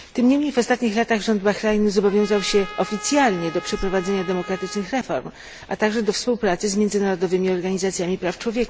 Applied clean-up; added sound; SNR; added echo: none; Trumpet; 15 dB; none.